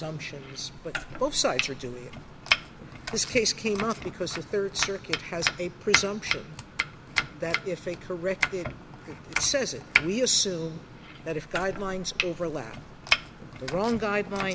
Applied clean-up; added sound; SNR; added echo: none; Domestic sounds, home sounds; 2 dB; none.